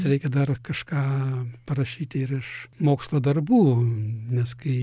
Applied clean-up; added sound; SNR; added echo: none; none; none; none.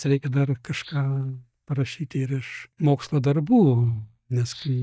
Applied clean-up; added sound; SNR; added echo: neural mask model DeepFilterNet 3.